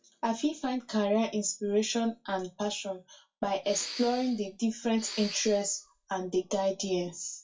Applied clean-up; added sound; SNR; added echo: classical method WPE with log-MMSE.